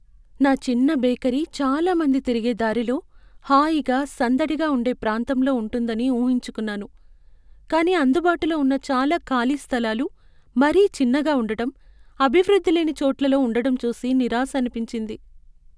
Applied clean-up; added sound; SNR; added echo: none; none; none; none.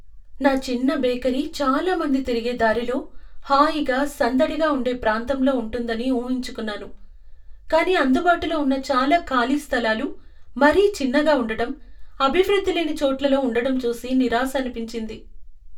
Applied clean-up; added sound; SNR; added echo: none; none; none; reverberation time 0.2 s.